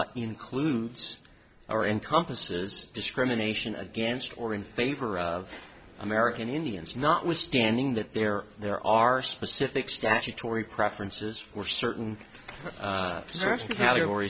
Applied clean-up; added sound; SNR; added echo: none; none; none; none.